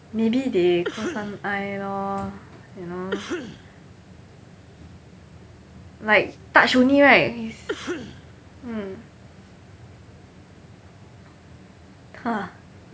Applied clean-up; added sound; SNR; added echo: none; Cough; 10 dB; none.